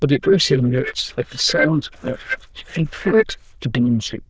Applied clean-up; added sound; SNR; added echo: neural diffusion model UNIVERSE++.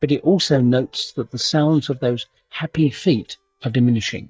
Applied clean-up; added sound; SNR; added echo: neural mask model DeepFilterNet 3.